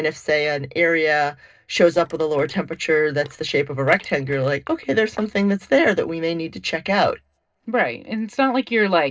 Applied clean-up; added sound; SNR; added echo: neural separator model SepFormer DNS4.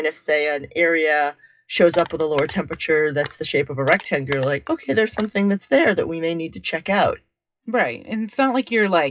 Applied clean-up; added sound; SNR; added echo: classical method WPE with log-MMSE.